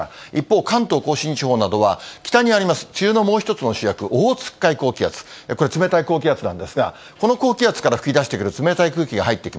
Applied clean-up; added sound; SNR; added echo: none; none; none; none.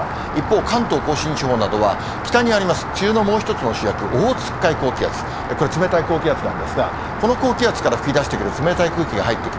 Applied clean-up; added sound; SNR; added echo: none; Rain; 5 dB; none.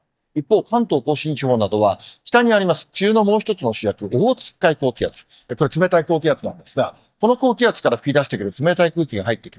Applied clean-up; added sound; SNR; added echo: neural mask model DeepFilterNet 3.